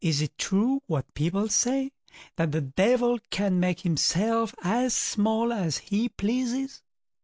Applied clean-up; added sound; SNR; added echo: none; none; none; none.